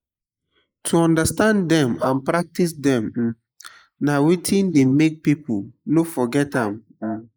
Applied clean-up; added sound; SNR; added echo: neural mask model Resemble Enhance denoiser.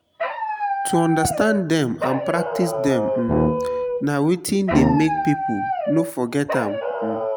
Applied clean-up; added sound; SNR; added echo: none; Dog + Brass instrument; 1 dB; none.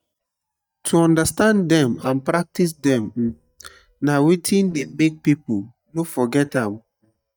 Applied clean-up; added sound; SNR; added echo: neural mask model DeepFilterNet 3.